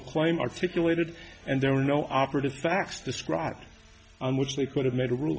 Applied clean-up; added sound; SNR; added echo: none; none; none; none.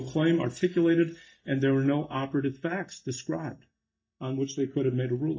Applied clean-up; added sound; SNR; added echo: neural mask model DeepFilterNet 3.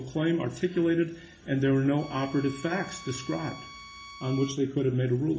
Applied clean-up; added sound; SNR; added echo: none; Bowed string instrument; 18 dB; reverberation time 0.4 s.